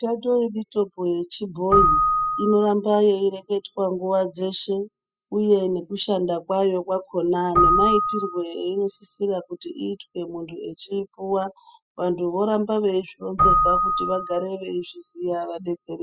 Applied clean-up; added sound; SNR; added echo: classical method spectral subtraction.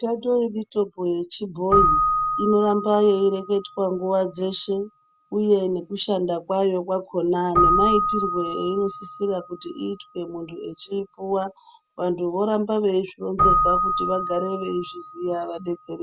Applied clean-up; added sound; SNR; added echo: none; Keyboard (musical); 3 dB; none.